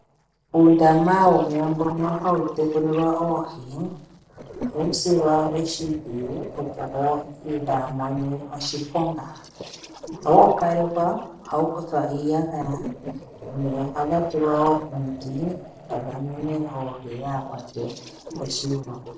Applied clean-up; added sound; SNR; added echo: neural separator model SepFormer DNS4.